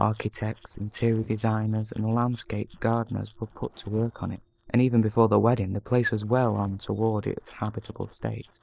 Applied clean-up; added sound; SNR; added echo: neural separator model SepFormer DNS4.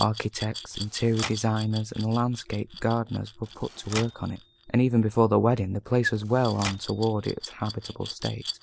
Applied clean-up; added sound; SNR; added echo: none; Glass + Typewriter; 13 dB; none.